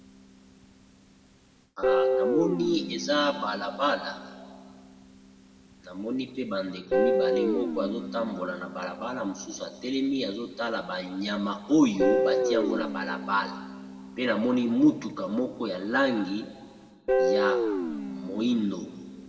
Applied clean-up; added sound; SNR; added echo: none; Guitar; 2 dB; reverberation time 1.2 s.